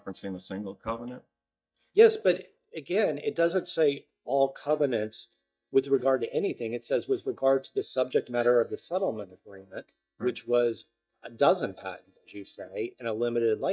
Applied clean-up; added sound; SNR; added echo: neural mask model DeepFilterNet 3.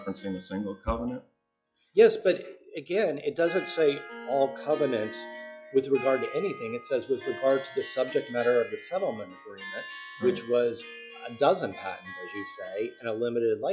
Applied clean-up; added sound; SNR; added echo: classical method log-MMSE.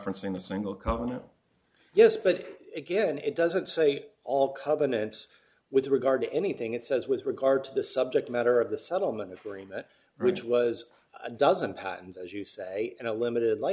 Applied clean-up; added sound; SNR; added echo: none; none; none; none.